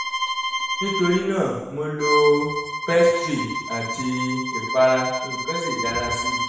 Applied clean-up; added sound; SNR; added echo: none; Bowed string instrument; 4 dB; reverberation time 0.9 s.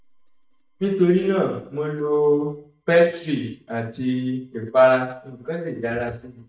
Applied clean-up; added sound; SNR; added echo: neural mask model DeepFilterNet 3.